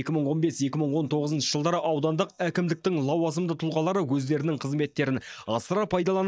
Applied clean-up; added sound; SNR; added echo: neural mask model DeepFilterNet 3.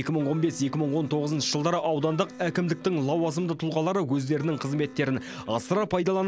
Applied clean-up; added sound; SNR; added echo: none; Wind instrument, woodwind instrument; 19 dB; none.